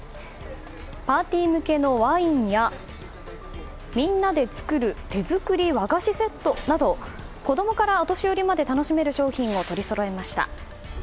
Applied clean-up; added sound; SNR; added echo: none; Truck; 16 dB; none.